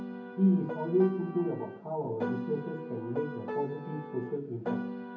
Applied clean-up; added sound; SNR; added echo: none; Piano; 7 dB; reverberation time 0.3 s.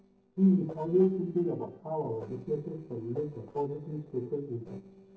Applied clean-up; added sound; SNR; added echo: neural separator model SepFormer DNS4.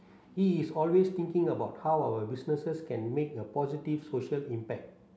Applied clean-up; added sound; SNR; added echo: none; none; none; none.